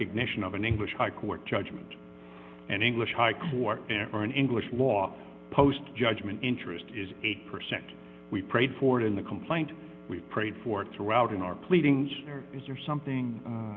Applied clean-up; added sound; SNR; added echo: none; none; none; none.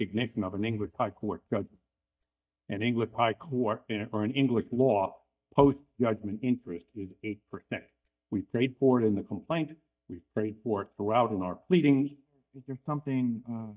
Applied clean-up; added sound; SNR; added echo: neural mask model DeepFilterNet 3.